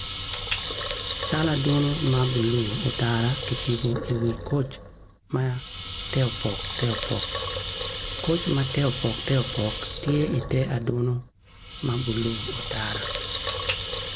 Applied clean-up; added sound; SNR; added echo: none; Water tap, faucet / Liquid; 6 dB; none.